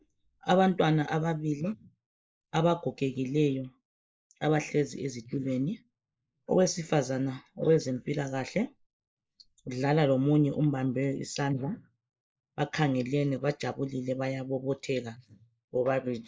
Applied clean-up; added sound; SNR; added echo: neural mask model Resemble Enhance denoiser.